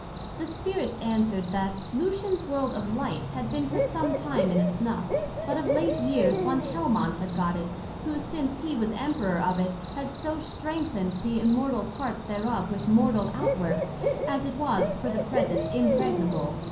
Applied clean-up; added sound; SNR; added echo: none; Cricket / Bird; 3 dB; reverberation time 0.6 s.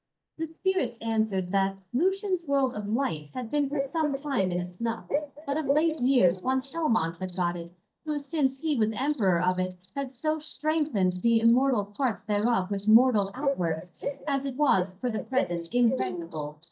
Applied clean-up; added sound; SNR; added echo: neural mask model DeepFilterNet 3.